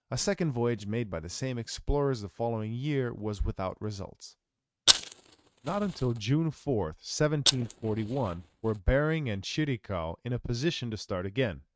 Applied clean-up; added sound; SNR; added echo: neural mask model RNNoise.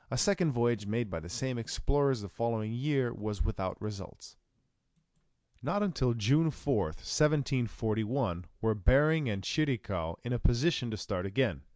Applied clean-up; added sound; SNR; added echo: none; none; none; none.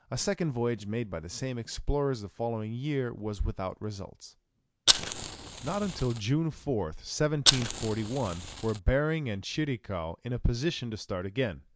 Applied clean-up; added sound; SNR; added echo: none; Fire; -1 dB; none.